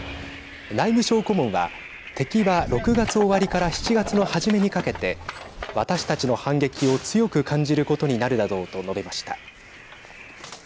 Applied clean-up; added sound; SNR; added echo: none; none; none; none.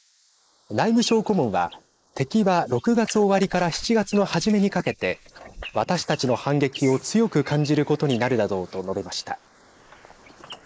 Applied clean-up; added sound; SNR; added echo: neural mask model Resemble Enhance denoiser.